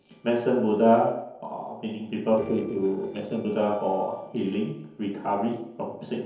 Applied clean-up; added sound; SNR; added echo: neural separator model SepFormer DNS4.